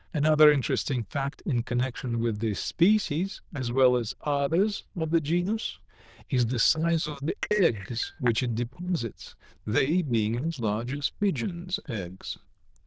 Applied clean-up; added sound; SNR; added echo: neural diffusion model UNIVERSE++.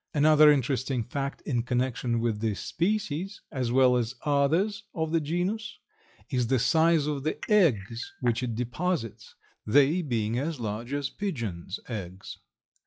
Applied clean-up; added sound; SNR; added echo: classical method log-MMSE.